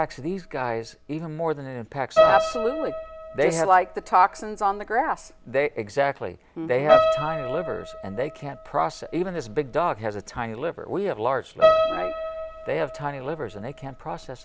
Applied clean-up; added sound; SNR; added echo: none; Piano; 1 dB; none.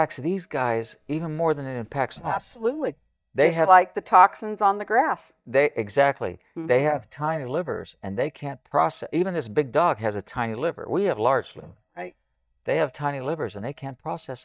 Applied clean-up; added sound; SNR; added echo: neural mask model DeepFilterNet 3.